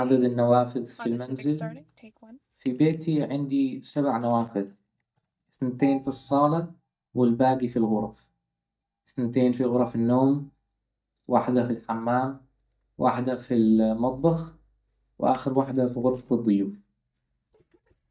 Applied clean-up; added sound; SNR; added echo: neural mask model DeepFilterNet 3.